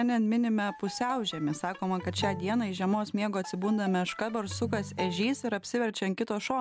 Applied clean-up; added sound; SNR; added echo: none; Ringtone + Bowed string instrument; 12 dB; none.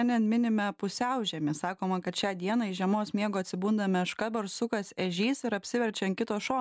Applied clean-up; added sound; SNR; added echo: none; none; none; none.